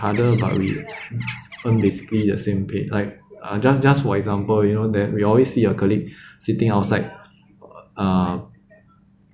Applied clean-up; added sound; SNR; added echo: none; Bird; 16 dB; none.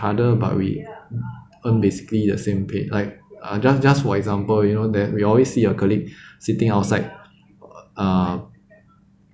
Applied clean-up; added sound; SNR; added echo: none; none; none; none.